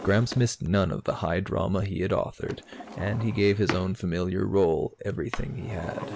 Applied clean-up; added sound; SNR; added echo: none; Drawer open or close; 15 dB; none.